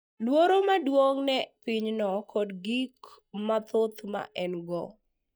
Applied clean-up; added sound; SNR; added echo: neural mask model DeepFilterNet 3.